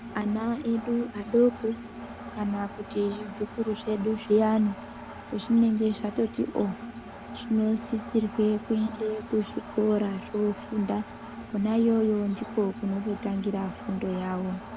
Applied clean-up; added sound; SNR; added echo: none; Engine; 12 dB; none.